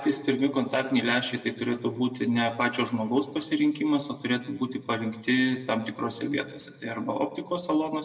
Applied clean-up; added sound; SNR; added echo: none; none; none; reverberation time 1.0 s.